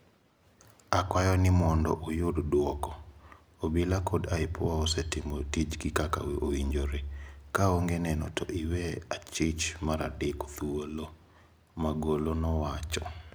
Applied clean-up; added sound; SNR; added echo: none; none; none; none.